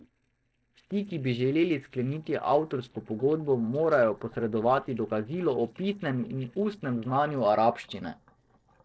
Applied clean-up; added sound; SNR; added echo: neural separator model SepFormer DNS4.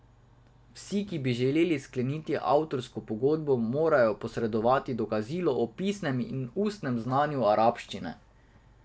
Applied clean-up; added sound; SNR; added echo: none; none; none; none.